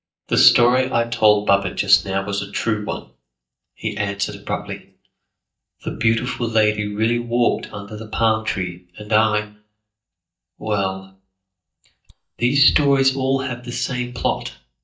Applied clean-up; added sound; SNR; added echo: neural mask model DeepFilterNet 3.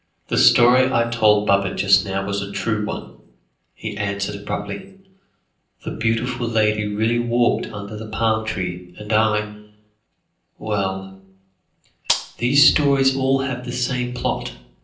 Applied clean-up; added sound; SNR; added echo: neural separator model SepFormer DNS4.